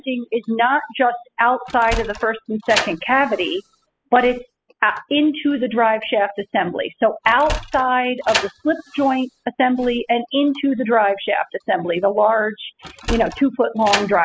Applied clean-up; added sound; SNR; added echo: classical method spectral subtraction.